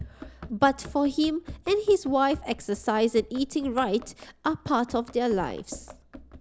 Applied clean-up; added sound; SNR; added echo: none; Run; 18 dB; none.